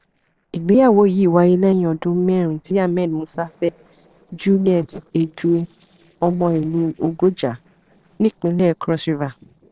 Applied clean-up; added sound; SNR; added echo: neural separator model SepFormer DNS4.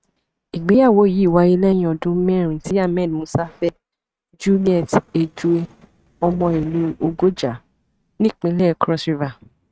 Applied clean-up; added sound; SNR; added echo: neural mask model RNNoise.